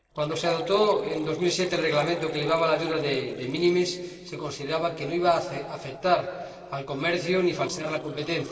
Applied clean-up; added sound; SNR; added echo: neural separator model SepFormer DNS4.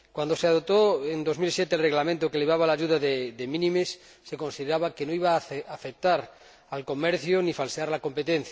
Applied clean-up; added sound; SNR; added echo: none; none; none; none.